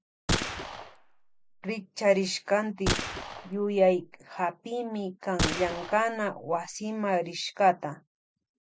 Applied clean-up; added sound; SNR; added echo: none; Gunshot, gunfire; 4 dB; none.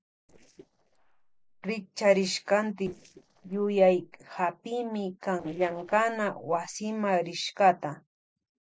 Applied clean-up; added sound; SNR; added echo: neural separator model SepFormer DNS4.